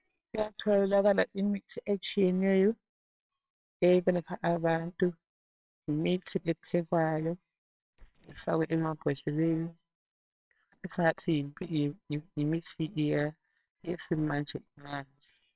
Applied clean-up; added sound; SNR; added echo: neural separator model SepFormer WHAMR!.